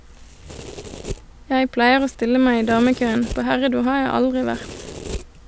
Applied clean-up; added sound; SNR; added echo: none; Domestic sounds, home sounds; 13 dB; none.